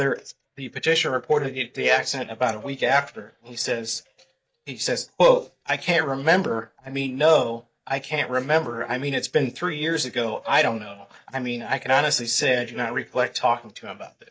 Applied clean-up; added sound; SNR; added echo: neural mask model DeepFilterNet 3.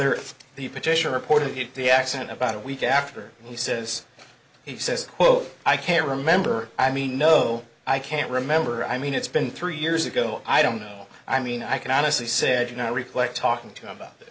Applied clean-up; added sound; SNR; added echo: none; none; none; none.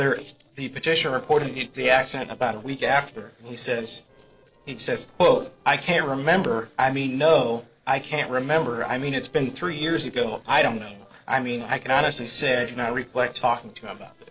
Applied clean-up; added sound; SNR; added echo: neural separator model SepFormer DNS4.